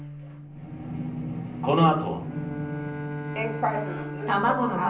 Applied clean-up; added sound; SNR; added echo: none; Bowed string instrument; 9 dB; reverberation time 0.6 s.